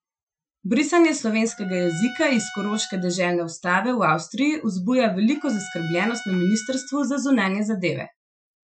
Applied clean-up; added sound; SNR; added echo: classical method Wiener filter.